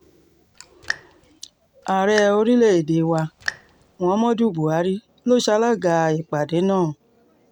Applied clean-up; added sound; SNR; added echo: none; Raindrop; 15 dB; none.